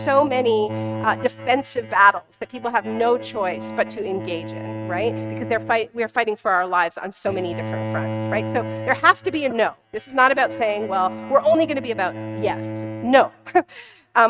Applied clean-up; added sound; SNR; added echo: neural mask model RNNoise.